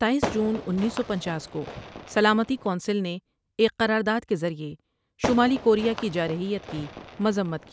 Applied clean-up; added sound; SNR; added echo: none; Fireworks; 10 dB; none.